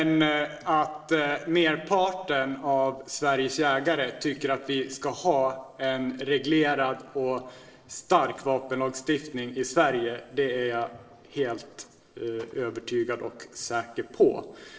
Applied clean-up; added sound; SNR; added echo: neural separator model SepFormer DNS4.